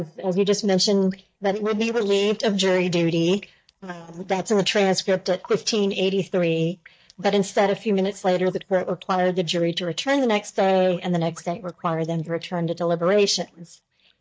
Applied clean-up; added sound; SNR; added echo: neural mask model DeepFilterNet 3.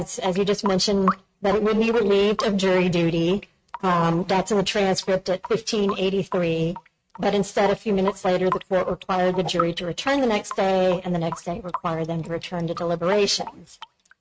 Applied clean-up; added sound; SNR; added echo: neural mask model RNNoise.